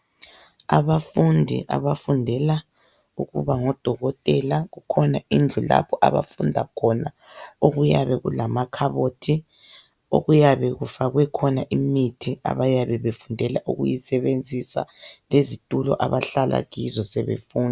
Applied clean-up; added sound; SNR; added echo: none; none; none; none.